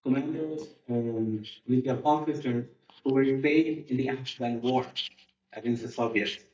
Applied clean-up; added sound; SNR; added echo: neural mask model DeepFilterNet 3.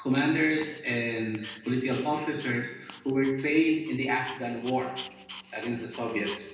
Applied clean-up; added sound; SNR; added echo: none; Dog; 17 dB; reverberation time 0.9 s.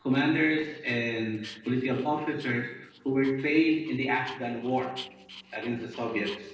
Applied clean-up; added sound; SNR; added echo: neural separator model SepFormer DNS4.